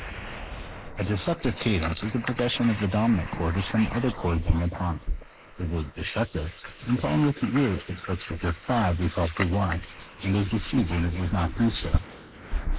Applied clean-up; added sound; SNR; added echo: neural mask model Resemble Enhance denoiser.